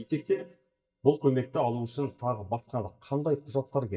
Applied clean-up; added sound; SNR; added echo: neural mask model DeepFilterNet 3.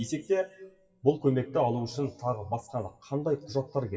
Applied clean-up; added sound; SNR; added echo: classical method WPE with log-MMSE.